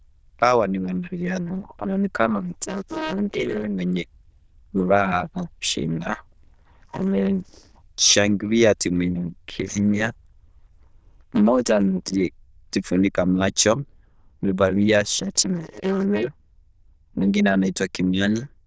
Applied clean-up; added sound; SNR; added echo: neural diffusion model UNIVERSE++.